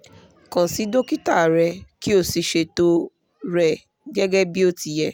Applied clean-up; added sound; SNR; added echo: none; none; none; none.